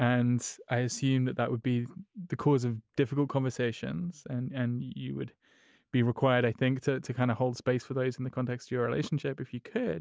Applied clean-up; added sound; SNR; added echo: none; none; none; none.